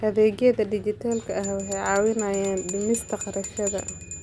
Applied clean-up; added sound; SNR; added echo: none; Bell; 8 dB; none.